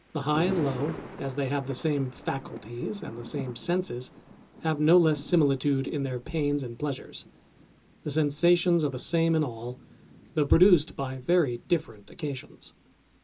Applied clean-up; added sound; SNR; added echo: none; Thunder; 17 dB; reverberation time 0.2 s.